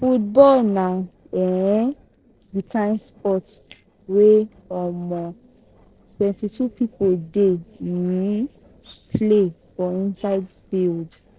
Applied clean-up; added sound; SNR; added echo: neural separator model SepFormer DNS4.